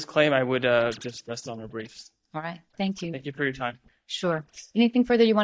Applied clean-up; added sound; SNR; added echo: neural mask model DeepFilterNet 3.